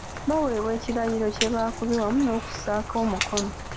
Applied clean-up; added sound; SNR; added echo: none; Rain; 7 dB; none.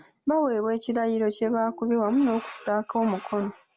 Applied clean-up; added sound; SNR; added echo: none; none; none; none.